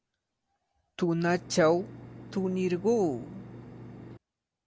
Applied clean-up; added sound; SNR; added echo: none; Engine; 14 dB; none.